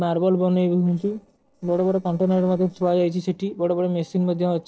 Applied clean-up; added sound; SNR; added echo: neural separator model SepFormer DNS4.